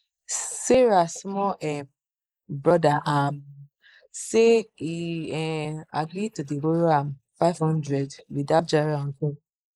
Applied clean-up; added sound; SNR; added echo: neural mask model Resemble Enhance denoiser.